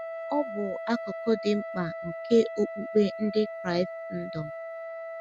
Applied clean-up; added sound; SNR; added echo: none; Wind instrument, woodwind instrument; 8 dB; none.